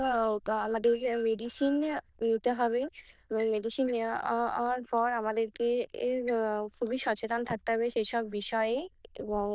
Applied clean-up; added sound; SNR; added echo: neural diffusion model UNIVERSE++.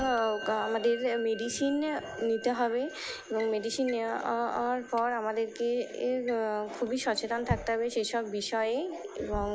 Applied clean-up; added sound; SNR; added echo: none; Drawer open or close + Musical instrument; 14 dB; none.